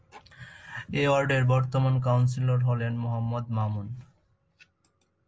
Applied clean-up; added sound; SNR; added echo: none; none; none; none.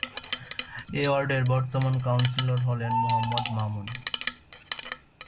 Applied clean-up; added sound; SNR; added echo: none; Bird + Chink, clink; 4 dB; none.